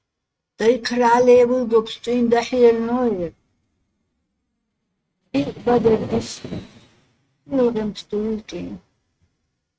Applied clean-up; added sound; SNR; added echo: neural mask model RNNoise.